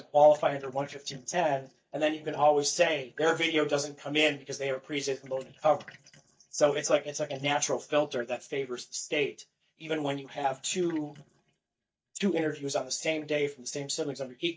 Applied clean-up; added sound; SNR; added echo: neural mask model DeepFilterNet 3.